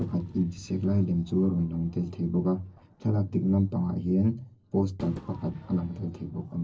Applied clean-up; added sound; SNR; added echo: neural separator model SepFormer DNS4.